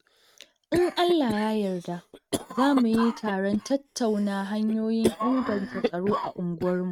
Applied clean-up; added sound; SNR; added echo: neural mask model RNNoise.